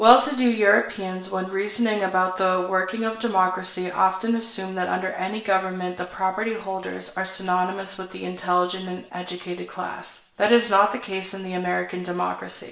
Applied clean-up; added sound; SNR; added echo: none; none; none; reverberation time 0.6 s.